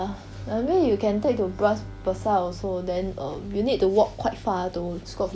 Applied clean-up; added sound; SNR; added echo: none; Bowed string instrument; 19 dB; none.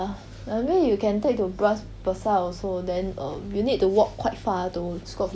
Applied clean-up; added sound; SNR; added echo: none; none; none; none.